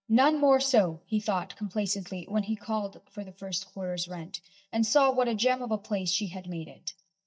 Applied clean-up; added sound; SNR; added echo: neural mask model DeepFilterNet 3.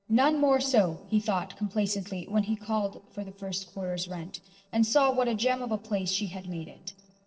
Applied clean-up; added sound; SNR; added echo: neural separator model SepFormer DNS4.